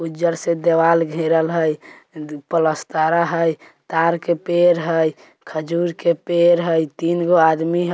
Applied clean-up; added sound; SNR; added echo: none; none; none; none.